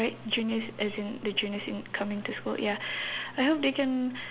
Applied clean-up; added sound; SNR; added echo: none; none; none; none.